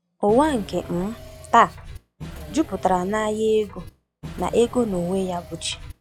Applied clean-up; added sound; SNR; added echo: classical method log-MMSE.